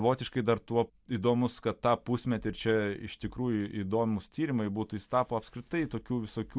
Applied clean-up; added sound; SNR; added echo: none; none; none; none.